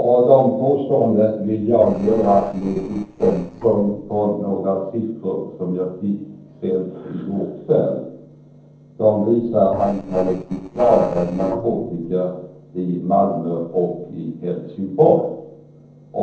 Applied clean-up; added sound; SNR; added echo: neural separator model SepFormer DNS4.